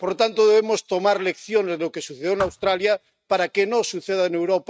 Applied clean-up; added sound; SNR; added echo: neural mask model RNNoise.